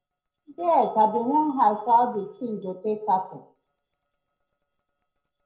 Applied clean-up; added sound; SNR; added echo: neural separator model SepFormer DNS4.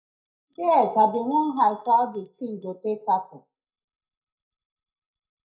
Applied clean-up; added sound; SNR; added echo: neural mask model DeepFilterNet 3.